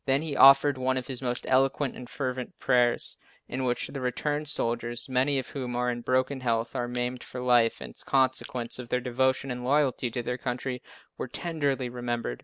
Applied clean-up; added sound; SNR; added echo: none; Crushing; 20 dB; none.